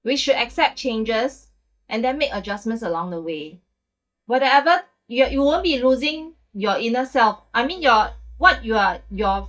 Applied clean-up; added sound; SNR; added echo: neural mask model DeepFilterNet 3.